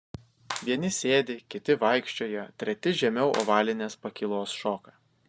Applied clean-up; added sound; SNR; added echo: none; Clapping; 16 dB; none.